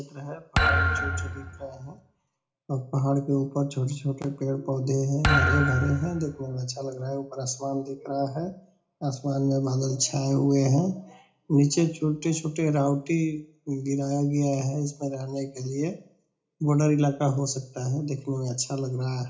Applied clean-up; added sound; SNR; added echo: none; Thump, thud; 1 dB; reverberation time 0.4 s.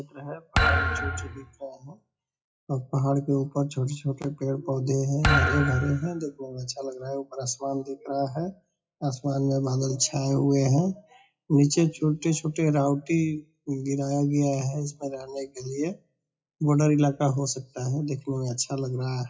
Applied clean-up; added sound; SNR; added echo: classical method WPE with log-MMSE.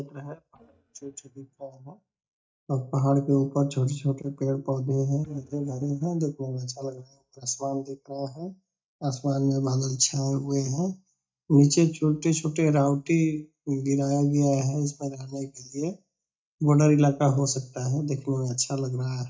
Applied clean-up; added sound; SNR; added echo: neural mask model DeepFilterNet 3.